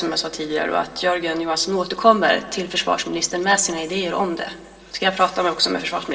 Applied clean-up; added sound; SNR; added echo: none; none; none; reverberation time 2.0 s.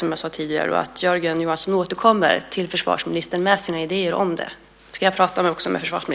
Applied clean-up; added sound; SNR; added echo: none; none; none; none.